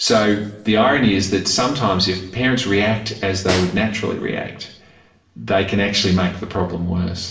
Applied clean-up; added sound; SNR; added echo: none; Snare drum; 13 dB; reverberation time 0.9 s.